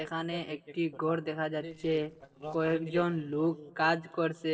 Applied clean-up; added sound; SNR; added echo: neural separator model SepFormer DNS4.